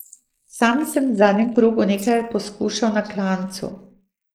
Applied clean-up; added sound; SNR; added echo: neural mask model Resemble Enhance denoiser.